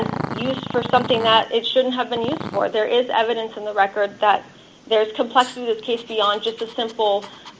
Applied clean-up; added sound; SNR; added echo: none; Growling; 13 dB; none.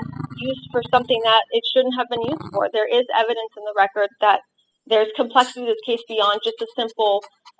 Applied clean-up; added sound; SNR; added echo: classical method spectral subtraction.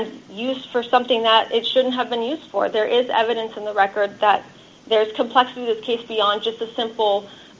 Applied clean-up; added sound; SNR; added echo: none; none; none; none.